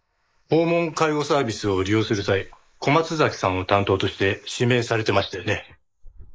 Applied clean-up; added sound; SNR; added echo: neural mask model Resemble Enhance denoiser.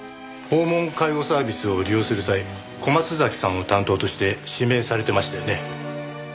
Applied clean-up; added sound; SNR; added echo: none; none; none; none.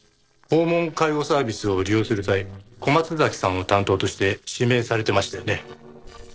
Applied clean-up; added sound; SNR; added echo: neural separator model SepFormer DNS4.